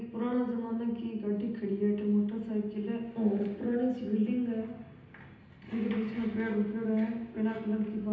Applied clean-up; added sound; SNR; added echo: none; none; none; reverberation time 0.9 s.